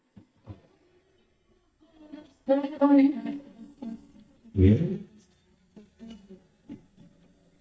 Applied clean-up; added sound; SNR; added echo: neural mask model DeepFilterNet 3.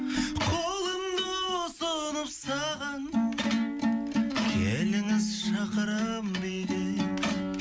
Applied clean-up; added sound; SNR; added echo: none; none; none; none.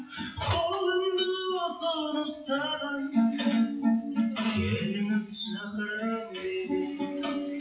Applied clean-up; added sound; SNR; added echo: classical method WPE with log-MMSE.